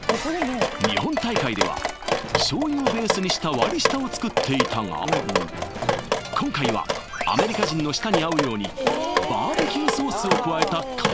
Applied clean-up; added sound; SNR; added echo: none; Drip; 0 dB; none.